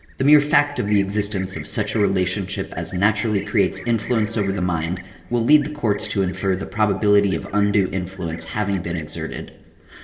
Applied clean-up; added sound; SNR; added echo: none; Livestock, farm animals, working animals; 19 dB; reverberation time 1.6 s.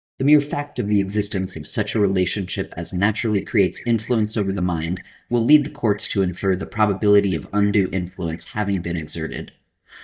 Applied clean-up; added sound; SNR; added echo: neural mask model DeepFilterNet 3.